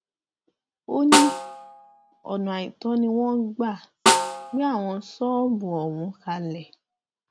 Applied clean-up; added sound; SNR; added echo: none; Snare drum; 0 dB; none.